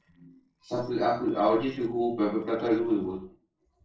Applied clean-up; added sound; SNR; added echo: neural separator model SepFormer DNS4.